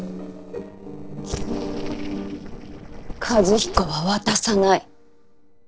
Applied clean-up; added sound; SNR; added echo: neural separator model SepFormer DNS4.